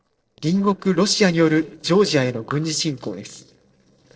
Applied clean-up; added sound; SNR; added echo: neural separator model SepFormer DNS4.